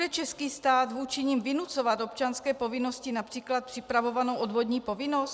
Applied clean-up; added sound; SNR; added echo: none; none; none; none.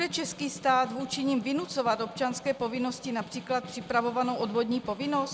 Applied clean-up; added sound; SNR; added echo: none; Snare drum; 15 dB; none.